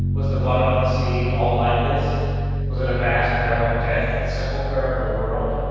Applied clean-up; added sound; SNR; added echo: none; Piano; -1 dB; reverberation time 2.2 s.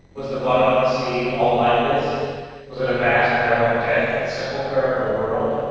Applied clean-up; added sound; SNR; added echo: neural separator model SepFormer DNS4.